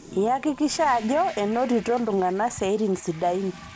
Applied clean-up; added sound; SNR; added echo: none; Toilet flush; 18 dB; none.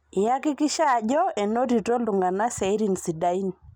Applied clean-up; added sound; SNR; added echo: none; none; none; none.